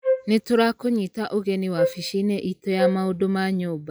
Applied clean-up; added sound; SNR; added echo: classical method log-MMSE.